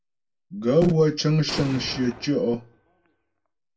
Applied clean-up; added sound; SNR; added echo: none; Explosion; 15 dB; reverberation time 0.2 s.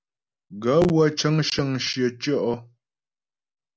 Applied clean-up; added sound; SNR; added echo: none; none; none; none.